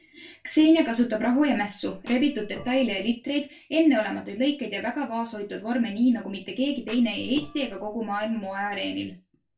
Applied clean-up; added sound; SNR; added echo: neural separator model SepFormer DNS4.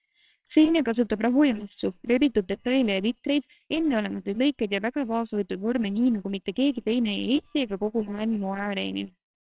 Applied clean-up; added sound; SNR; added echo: neural separator model SepFormer WHAMR!.